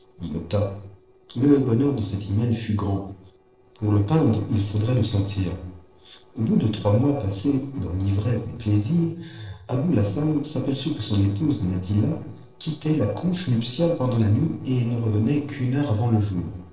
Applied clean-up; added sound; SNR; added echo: neural separator model SepFormer DNS4.